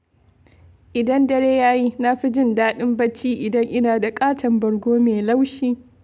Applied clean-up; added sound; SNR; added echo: none; none; none; none.